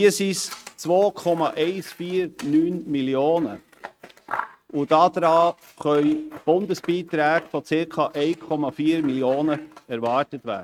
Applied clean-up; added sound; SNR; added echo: neural mask model RNNoise.